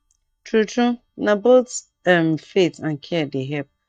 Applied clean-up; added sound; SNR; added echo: neural mask model DeepFilterNet 3.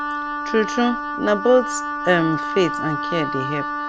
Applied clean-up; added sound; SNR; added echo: none; Wind instrument, woodwind instrument; 4 dB; none.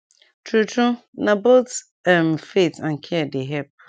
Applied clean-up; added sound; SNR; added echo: none; none; none; none.